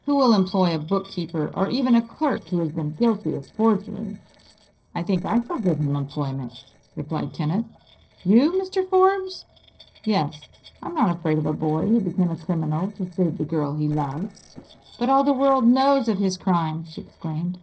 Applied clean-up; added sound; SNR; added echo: neural separator model SepFormer DNS4.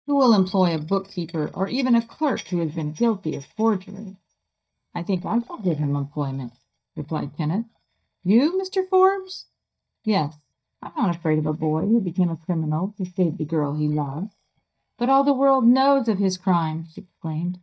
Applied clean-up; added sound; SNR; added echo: neural mask model DeepFilterNet 3.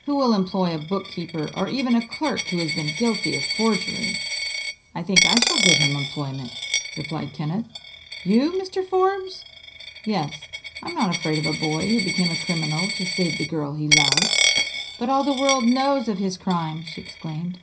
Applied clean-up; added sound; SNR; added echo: none; Coin (dropping); 2 dB; reverberation time 0.4 s.